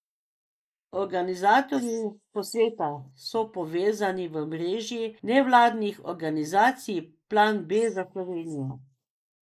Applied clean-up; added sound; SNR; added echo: neural mask model Resemble Enhance denoiser.